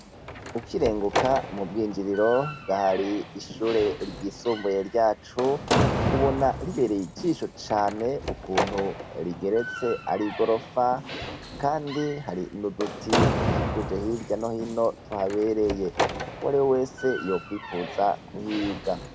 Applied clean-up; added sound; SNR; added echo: none; Slam; 5 dB; none.